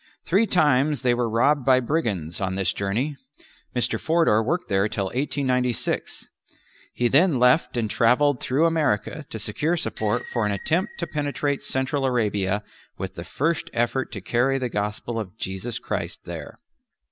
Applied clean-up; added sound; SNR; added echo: none; Bicycle bell; 13 dB; none.